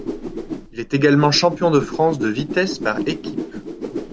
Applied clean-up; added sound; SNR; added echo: none; Whoosh, swoosh, swish; 8 dB; none.